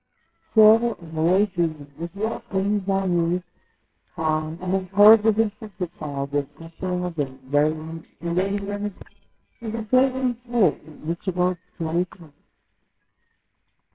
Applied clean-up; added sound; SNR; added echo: neural separator model SepFormer WHAMR!.